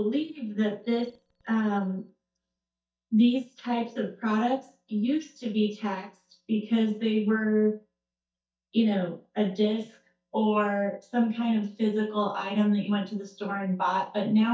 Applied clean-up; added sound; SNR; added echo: neural mask model DeepFilterNet 3.